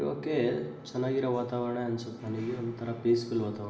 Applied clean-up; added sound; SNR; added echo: none; Engine; 19 dB; reverberation time 1.1 s.